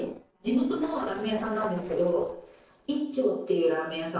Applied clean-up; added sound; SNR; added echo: neural separator model SepFormer DNS4.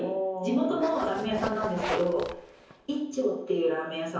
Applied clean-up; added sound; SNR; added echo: none; Zipper (clothing); 7 dB; reverberation time 0.7 s.